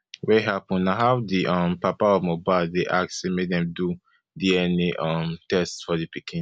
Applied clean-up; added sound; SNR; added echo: none; none; none; none.